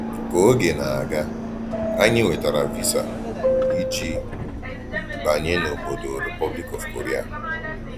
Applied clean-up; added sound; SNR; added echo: none; Subway, metro, underground; 3 dB; none.